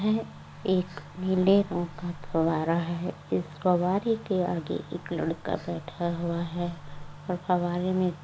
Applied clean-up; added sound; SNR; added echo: none; Breathing; 17 dB; none.